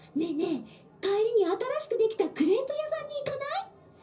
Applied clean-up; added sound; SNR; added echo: none; none; none; reverberation time 0.5 s.